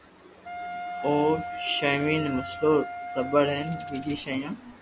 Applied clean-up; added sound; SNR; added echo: none; Wind instrument, woodwind instrument + Tambourine; 9 dB; none.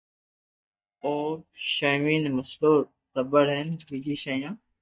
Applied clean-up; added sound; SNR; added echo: neural mask model DeepFilterNet 3.